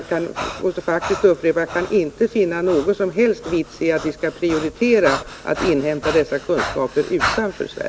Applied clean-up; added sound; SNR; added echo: none; Breathing; 11 dB; none.